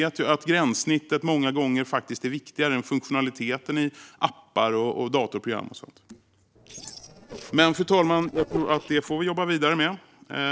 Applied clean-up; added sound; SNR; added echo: neural separator model SepFormer DNS4.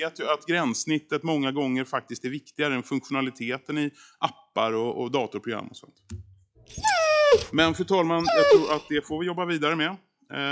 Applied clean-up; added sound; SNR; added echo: classical method log-MMSE.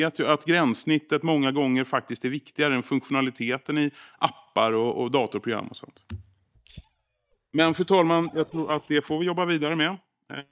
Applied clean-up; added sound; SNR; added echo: neural mask model DeepFilterNet 3.